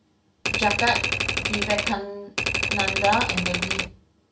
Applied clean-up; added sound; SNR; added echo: none; Typewriter; -2 dB; reverberation time 0.2 s.